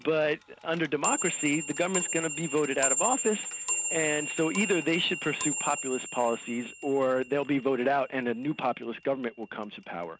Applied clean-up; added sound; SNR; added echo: none; Clock; 5 dB; none.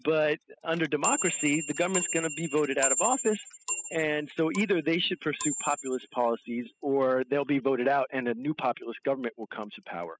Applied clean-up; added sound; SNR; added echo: classical method spectral subtraction.